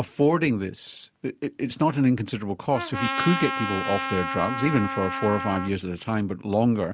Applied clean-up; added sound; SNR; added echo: none; Trumpet; 5 dB; none.